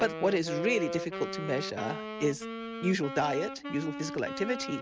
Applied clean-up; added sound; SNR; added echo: none; Wind instrument, woodwind instrument; 6 dB; none.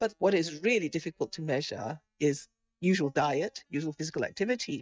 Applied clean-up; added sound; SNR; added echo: neural mask model DeepFilterNet 3.